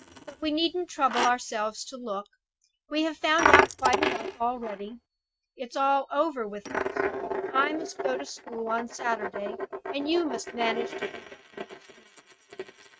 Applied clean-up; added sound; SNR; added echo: neural mask model RNNoise.